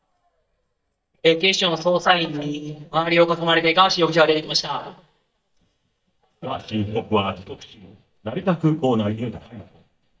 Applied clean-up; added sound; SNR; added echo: neural mask model DeepFilterNet 3.